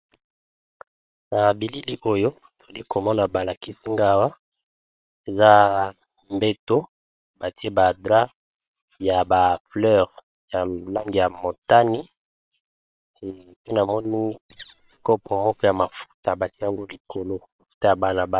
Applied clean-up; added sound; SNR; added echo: neural separator model SepFormer WHAM!.